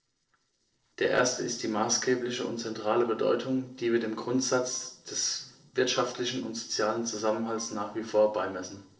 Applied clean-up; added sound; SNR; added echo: neural separator model SepFormer DNS4.